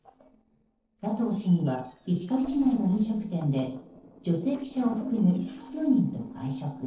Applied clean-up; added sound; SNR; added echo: neural separator model SepFormer DNS4.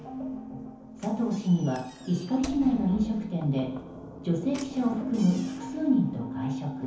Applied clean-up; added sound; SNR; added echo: none; Knock / Slam; 18 dB; reverberation time 0.7 s.